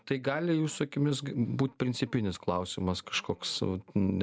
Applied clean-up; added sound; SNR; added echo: none; none; none; none.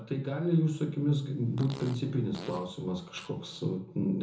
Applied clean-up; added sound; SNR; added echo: none; Fart; 19 dB; reverberation time 0.6 s.